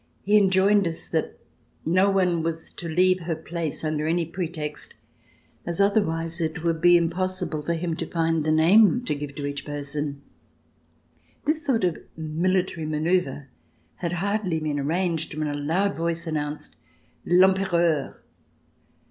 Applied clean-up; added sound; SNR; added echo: none; none; none; none.